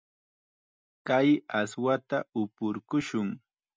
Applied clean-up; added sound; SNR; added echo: none; none; none; none.